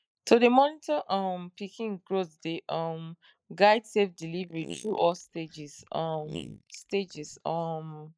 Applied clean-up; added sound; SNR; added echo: neural mask model Resemble Enhance denoiser.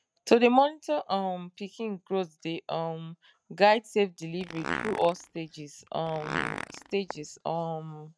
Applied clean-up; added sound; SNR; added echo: neural mask model RNNoise.